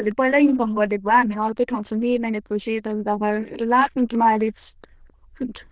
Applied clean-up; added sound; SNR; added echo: neural diffusion model UNIVERSE++.